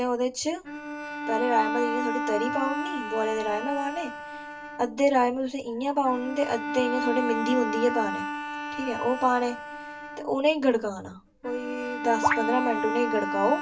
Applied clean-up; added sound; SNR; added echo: none; Bowed string instrument; 5 dB; reverberation time 0.2 s.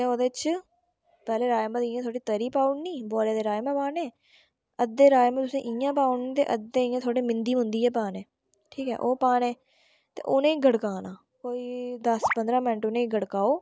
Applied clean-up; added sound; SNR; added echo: none; none; none; none.